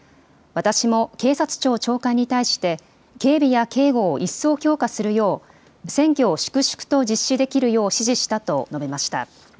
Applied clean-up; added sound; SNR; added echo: none; none; none; none.